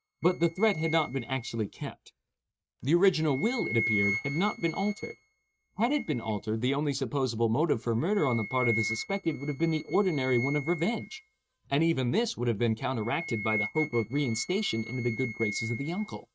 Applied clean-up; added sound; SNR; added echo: neural mask model RNNoise.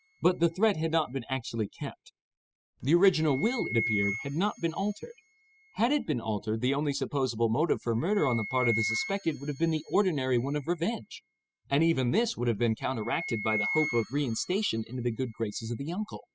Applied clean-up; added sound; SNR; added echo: classical method spectral subtraction.